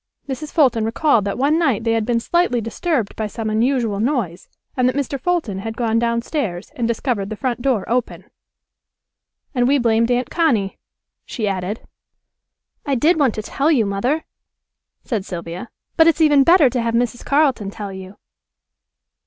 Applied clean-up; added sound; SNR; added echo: none; none; none; none.